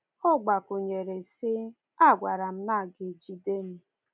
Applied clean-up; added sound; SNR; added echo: none; none; none; none.